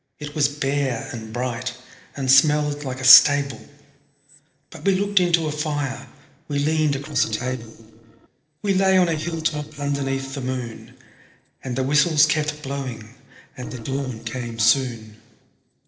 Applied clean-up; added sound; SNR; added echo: neural separator model SepFormer DNS4.